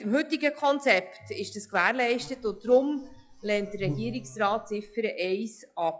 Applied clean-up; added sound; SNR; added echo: classical method log-MMSE.